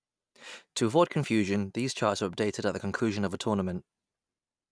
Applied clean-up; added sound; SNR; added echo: none; none; none; none.